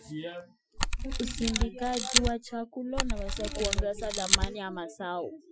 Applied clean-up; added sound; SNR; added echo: classical method Wiener filter.